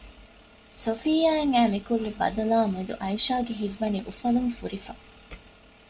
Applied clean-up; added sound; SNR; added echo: none; none; none; none.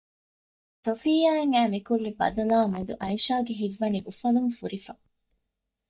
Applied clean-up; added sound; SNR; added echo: neural mask model DeepFilterNet 3.